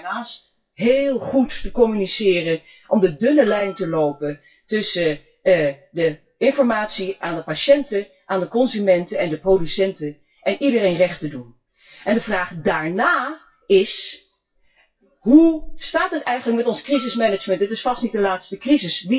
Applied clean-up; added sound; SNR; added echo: classical method WPE with log-MMSE.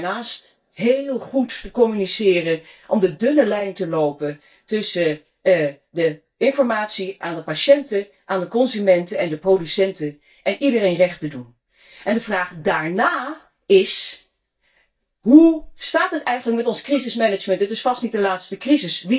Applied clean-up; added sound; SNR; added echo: neural mask model DeepFilterNet 3.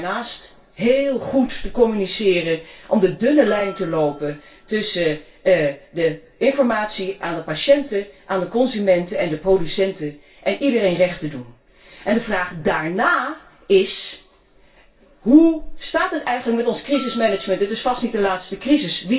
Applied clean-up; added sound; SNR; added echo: none; Bell; 20 dB; reverberation time 0.2 s.